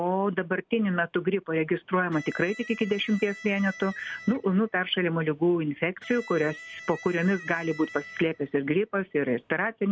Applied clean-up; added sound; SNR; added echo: none; Electric guitar; 17 dB; none.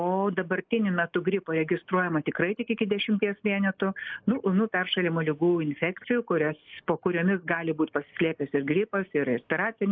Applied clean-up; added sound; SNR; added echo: neural mask model Resemble Enhance denoiser.